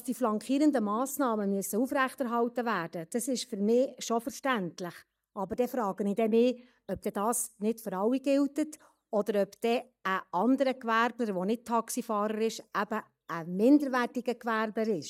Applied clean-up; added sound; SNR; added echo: neural mask model DeepFilterNet 3.